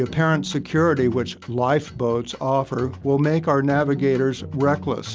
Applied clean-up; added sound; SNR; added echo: none; none; none; none.